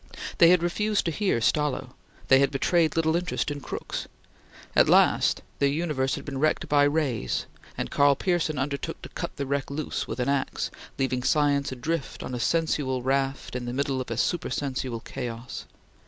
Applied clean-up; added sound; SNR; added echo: none; none; none; none.